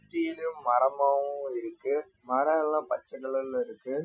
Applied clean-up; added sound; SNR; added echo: classical method Wiener filter.